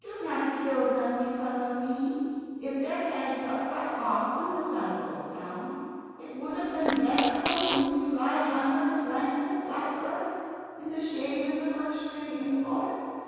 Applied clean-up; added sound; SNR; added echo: none; Fart; 3 dB; reverberation time 2.1 s.